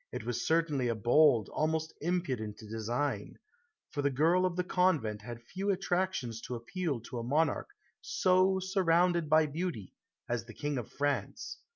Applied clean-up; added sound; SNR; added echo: none; none; none; none.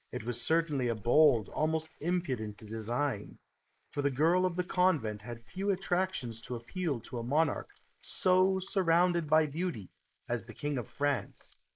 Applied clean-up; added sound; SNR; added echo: neural mask model Resemble Enhance denoiser.